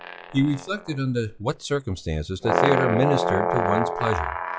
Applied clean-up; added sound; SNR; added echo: classical method log-MMSE.